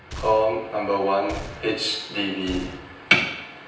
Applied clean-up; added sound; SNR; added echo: none; Gunshot, gunfire; 15 dB; reverberation time 0.9 s.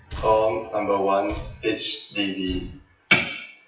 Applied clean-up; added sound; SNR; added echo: classical method WPE with log-MMSE.